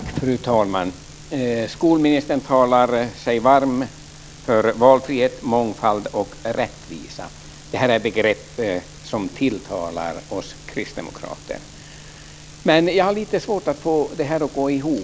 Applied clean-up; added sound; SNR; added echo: none; none; none; none.